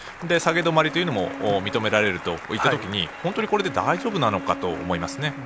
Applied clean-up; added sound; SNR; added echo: none; Bowed string instrument + Applause; 11 dB; none.